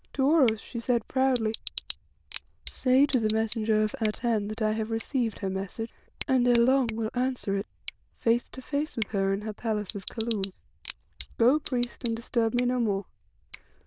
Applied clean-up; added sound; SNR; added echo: neural diffusion model UNIVERSE++.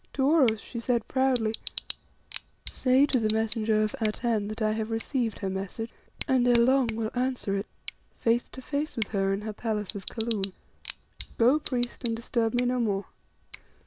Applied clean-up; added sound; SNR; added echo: none; Tick / Bicycle; 17 dB; none.